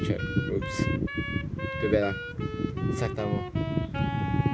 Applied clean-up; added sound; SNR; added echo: none; Wind instrument, woodwind instrument; 8 dB; none.